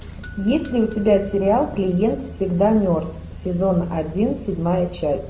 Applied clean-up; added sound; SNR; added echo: none; Doorbell; 14 dB; none.